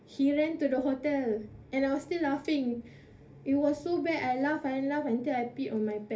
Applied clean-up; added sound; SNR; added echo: none; none; none; reverberation time 0.3 s.